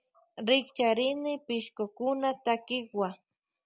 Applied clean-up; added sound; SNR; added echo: none; none; none; none.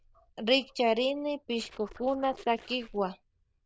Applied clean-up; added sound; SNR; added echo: neural diffusion model UNIVERSE++.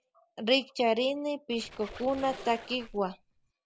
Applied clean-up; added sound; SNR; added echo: none; Squeak; 16 dB; none.